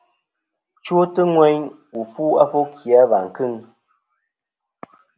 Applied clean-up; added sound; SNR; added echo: none; none; none; none.